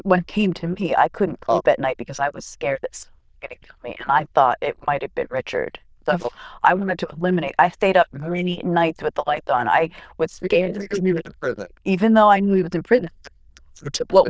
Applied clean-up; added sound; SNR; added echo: neural diffusion model UNIVERSE++.